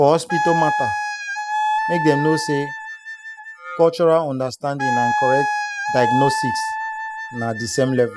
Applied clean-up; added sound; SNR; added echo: classical method spectral subtraction.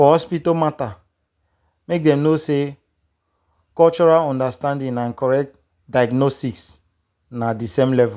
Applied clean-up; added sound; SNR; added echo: none; none; none; none.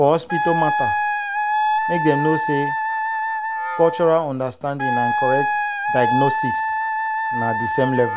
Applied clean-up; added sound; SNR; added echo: none; Wind instrument, woodwind instrument; -1 dB; none.